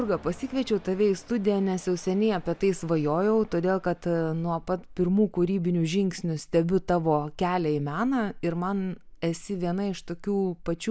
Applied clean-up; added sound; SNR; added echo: none; none; none; none.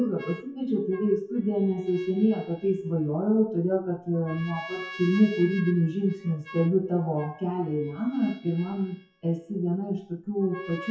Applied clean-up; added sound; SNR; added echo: classical method WPE with log-MMSE.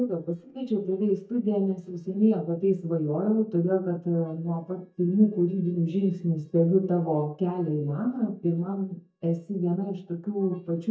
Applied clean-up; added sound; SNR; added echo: neural mask model DeepFilterNet 3.